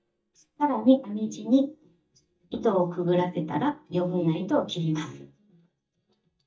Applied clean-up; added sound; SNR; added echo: neural mask model DeepFilterNet 3.